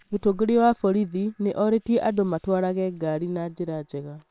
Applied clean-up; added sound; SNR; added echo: neural separator model SepFormer WHAM!.